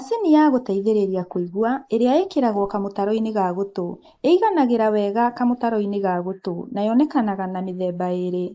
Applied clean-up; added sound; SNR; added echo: neural mask model Resemble Enhance denoiser.